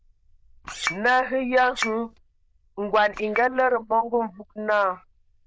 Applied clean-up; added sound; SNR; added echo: neural diffusion model UNIVERSE++.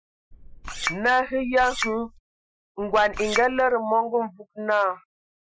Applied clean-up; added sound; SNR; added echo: classical method Wiener filter.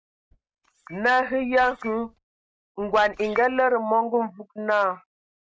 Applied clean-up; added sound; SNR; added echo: neural mask model RNNoise.